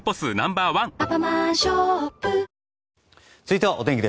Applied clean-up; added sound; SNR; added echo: none; none; none; none.